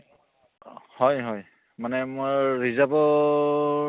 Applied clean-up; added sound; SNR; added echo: none; none; none; none.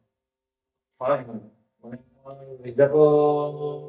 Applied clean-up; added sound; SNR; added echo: neural mask model DeepFilterNet 3.